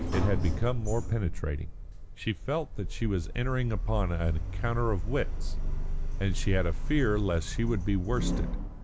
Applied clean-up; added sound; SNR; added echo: none; Sliding door; 0 dB; none.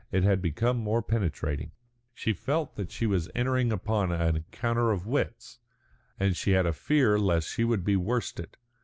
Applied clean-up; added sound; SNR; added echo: none; none; none; none.